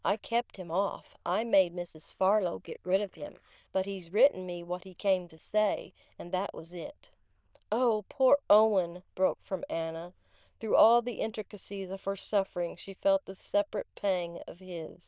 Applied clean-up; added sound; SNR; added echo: neural diffusion model UNIVERSE++.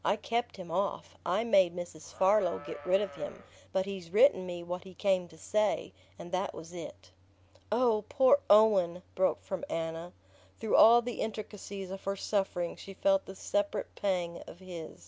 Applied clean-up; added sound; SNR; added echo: none; Livestock, farm animals, working animals; 16 dB; none.